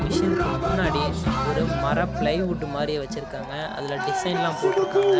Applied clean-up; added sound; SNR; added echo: none; Cheering; -4 dB; none.